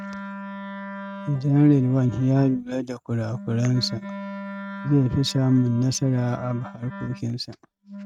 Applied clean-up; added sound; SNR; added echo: neural mask model RNNoise.